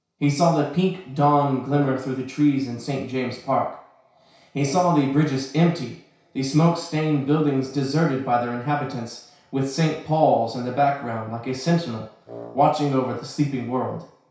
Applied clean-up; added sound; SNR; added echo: none; Wind instrument, woodwind instrument; 18 dB; reverberation time 0.6 s.